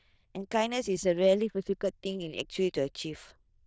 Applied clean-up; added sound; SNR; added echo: neural diffusion model UNIVERSE++.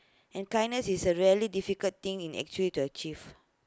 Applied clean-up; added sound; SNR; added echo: none; none; none; none.